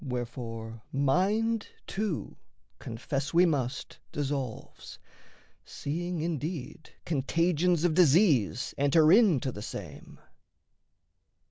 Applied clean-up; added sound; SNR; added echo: none; none; none; none.